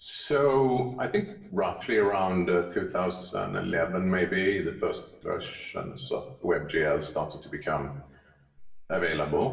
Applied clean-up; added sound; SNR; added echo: none; none; none; reverberation time 0.8 s.